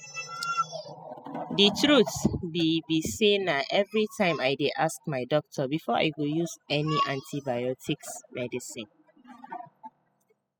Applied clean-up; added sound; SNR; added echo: classical method spectral subtraction.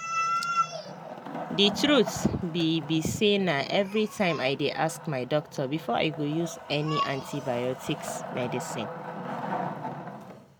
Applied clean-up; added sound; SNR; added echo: none; Wood; 10 dB; none.